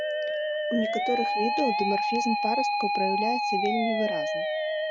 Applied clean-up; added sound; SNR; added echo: none; Musical instrument; -4 dB; none.